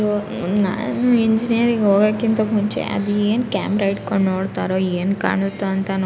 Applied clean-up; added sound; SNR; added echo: none; none; none; none.